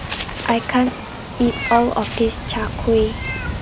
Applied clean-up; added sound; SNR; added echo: none; Meow; 6 dB; none.